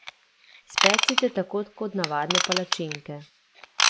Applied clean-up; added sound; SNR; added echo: none; Ratchet, pawl / Tools; -3 dB; none.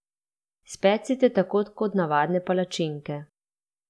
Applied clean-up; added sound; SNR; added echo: none; none; none; none.